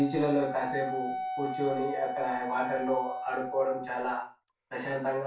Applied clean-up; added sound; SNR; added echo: none; Wind instrument, woodwind instrument; 6 dB; reverberation time 0.3 s.